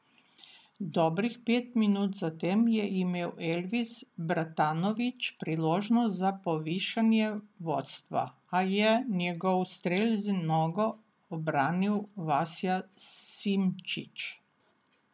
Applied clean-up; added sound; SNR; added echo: none; none; none; none.